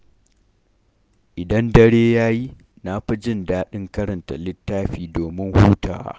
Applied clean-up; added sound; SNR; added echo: none; none; none; none.